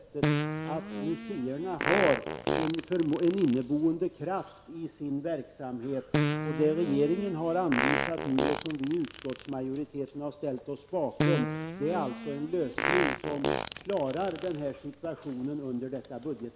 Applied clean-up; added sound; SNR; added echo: none; Fart; 2 dB; none.